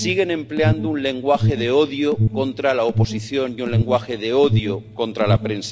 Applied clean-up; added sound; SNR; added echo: none; Alarm; 2 dB; none.